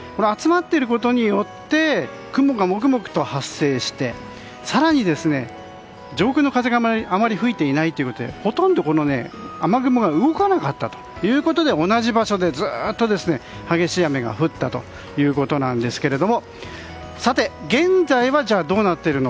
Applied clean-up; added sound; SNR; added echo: none; none; none; none.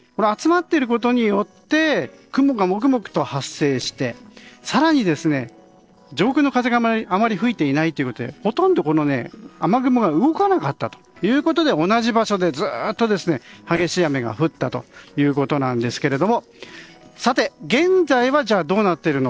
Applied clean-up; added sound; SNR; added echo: neural separator model SepFormer DNS4.